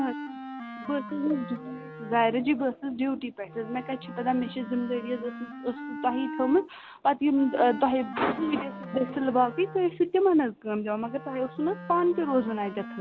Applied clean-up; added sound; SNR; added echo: none; Wind instrument, woodwind instrument; 13 dB; none.